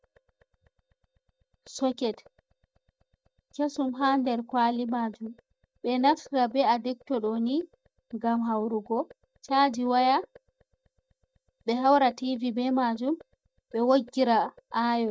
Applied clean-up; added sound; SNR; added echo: neural mask model DeepFilterNet 3.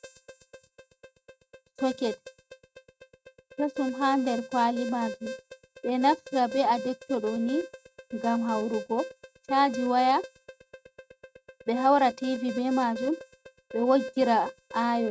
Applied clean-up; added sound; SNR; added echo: neural mask model RNNoise.